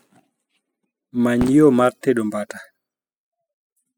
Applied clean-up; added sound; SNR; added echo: classical method spectral subtraction.